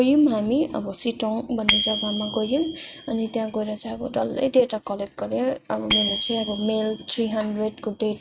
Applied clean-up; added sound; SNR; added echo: neural mask model RNNoise.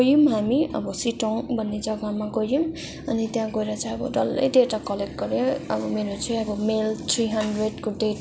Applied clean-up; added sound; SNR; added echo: none; none; none; none.